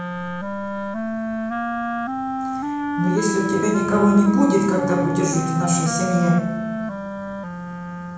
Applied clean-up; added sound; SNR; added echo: none; Wind instrument, woodwind instrument; 4 dB; reverberation time 1.0 s.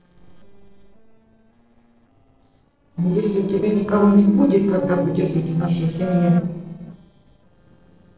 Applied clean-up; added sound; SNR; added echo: neural separator model SepFormer DNS4.